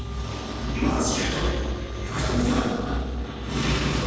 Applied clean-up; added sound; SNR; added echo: neural separator model SepFormer DNS4.